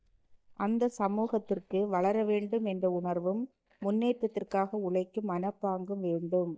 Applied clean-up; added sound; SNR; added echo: neural mask model DeepFilterNet 3.